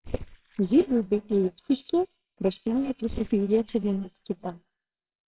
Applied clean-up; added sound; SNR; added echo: neural separator model SepFormer WHAMR!.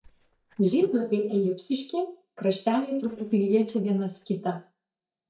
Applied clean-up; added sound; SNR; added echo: neural mask model DeepFilterNet 3.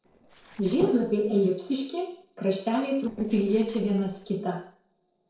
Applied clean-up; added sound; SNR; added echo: neural separator model SepFormer DNS4.